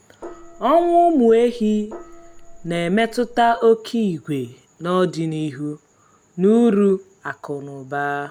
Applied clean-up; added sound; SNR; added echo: none; Gong; 19 dB; none.